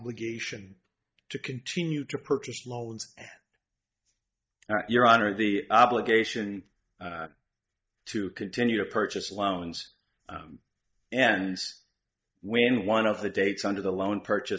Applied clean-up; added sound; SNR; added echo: neural mask model DeepFilterNet 3.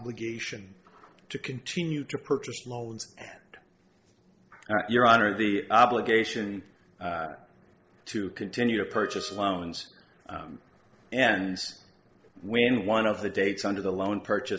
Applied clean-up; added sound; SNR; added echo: neural separator model SepFormer DNS4.